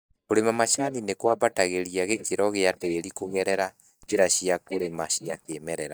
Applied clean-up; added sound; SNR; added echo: neural mask model DeepFilterNet 3.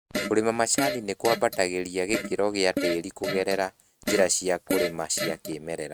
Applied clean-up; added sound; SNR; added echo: neural mask model RNNoise.